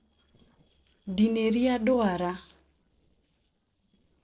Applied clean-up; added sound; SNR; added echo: neural separator model SepFormer DNS4.